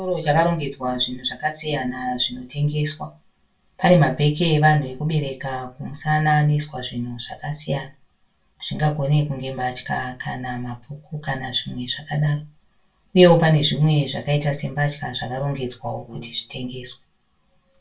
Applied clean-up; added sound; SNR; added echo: none; Brass instrument; 20 dB; reverberation time 0.2 s.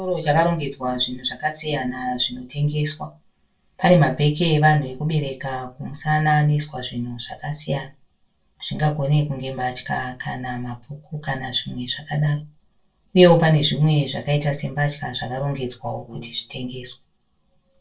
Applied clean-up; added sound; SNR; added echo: neural separator model SepFormer DNS4.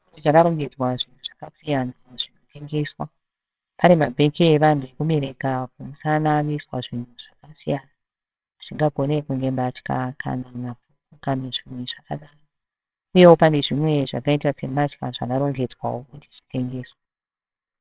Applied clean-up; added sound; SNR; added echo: neural separator model SepFormer WHAMR!.